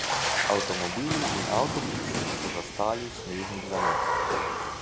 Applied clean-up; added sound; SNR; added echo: none; Water / Splash, splatter; -3 dB; none.